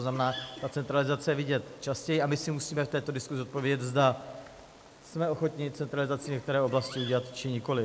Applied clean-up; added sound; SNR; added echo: none; Cough + Bird vocalization, bird call, bird song; 19 dB; none.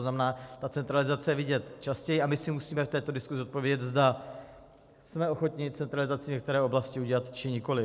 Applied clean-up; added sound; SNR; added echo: none; none; none; none.